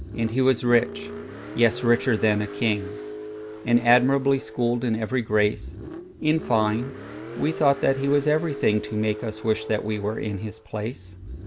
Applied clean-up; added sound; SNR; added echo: none; Car; 12 dB; none.